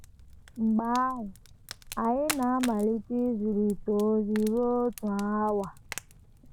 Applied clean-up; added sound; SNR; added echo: none; Fire; 15 dB; none.